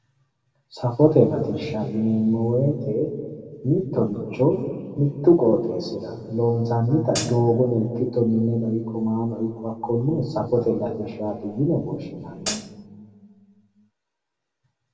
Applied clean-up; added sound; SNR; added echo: none; Hi-hat; 8 dB; reverberation time 2.0 s.